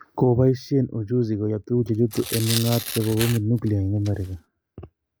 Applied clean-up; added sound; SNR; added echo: none; Tearing; 11 dB; none.